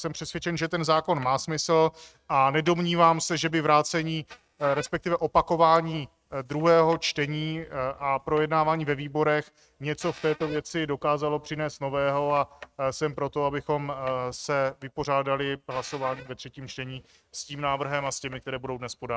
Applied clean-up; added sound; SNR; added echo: neural mask model RNNoise.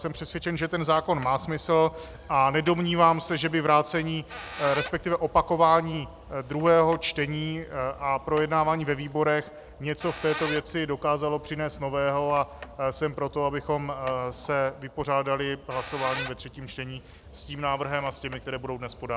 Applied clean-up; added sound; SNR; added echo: none; Squeak; 16 dB; none.